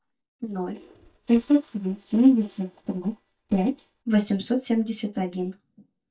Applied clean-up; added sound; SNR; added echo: neural mask model DeepFilterNet 3.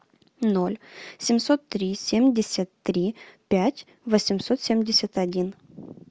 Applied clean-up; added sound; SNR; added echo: none; none; none; none.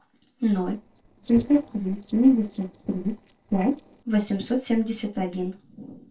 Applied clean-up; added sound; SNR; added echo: neural separator model SepFormer DNS4.